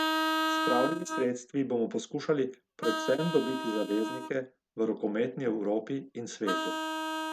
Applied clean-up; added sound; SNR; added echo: neural mask model RNNoise.